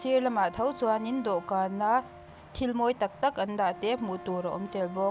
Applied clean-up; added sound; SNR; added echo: none; Wind instrument, woodwind instrument; 18 dB; none.